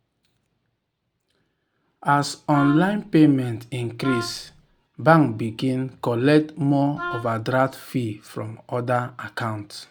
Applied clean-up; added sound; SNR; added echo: none; Wind instrument, woodwind instrument; 12 dB; none.